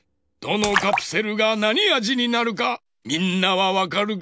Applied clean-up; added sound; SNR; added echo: none; Splash, splatter; 7 dB; none.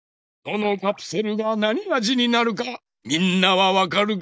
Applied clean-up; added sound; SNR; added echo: neural mask model DeepFilterNet 3.